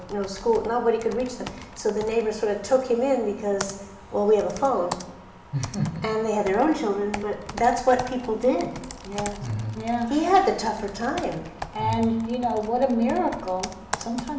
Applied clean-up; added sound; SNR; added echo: none; Computer keyboard; 15 dB; reverberation time 1.0 s.